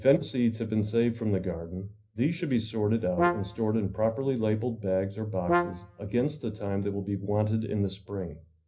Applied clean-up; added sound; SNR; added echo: none; Brass instrument; 2 dB; reverberation time 0.5 s.